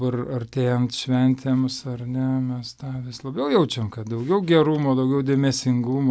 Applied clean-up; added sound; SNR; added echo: none; none; none; none.